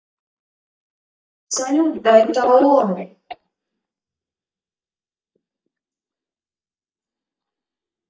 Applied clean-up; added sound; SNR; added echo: neural mask model DeepFilterNet 3.